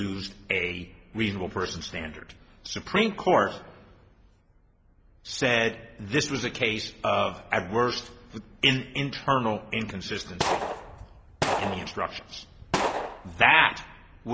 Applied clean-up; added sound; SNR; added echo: none; Gunshot, gunfire; 3 dB; none.